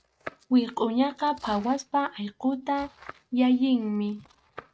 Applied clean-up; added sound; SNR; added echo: neural mask model RNNoise.